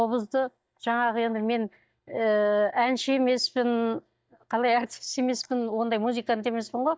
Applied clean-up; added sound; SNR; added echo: neural mask model DeepFilterNet 3.